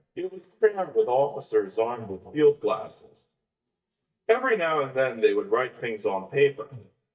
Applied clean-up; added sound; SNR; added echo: neural mask model DeepFilterNet 3.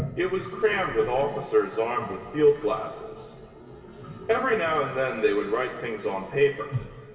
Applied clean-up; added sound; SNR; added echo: none; Toilet flush; 14 dB; reverberation time 2.3 s.